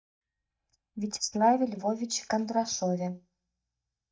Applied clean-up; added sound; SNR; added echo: neural mask model DeepFilterNet 3.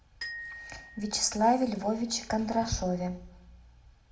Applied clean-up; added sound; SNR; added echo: none; Glockenspiel; 17 dB; reverberation time 0.4 s.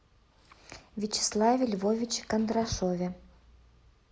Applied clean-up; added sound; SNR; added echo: none; none; none; none.